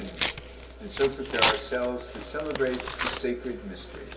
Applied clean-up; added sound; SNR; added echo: none; Tearing; 0 dB; reverberation time 0.3 s.